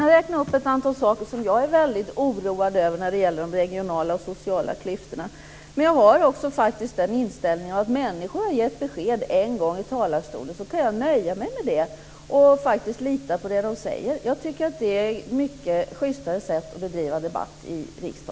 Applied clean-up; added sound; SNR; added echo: none; none; none; none.